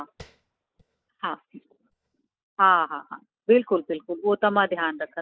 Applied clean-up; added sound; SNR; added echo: neural mask model DeepFilterNet 3.